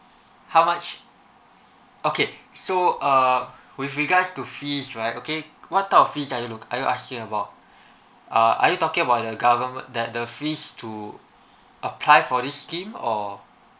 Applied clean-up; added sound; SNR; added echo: none; none; none; none.